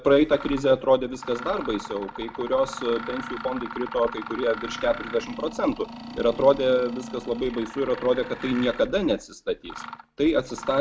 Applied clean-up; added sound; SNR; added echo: none; Mechanisms; 13 dB; none.